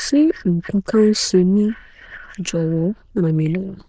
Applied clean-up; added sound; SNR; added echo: neural diffusion model UNIVERSE++.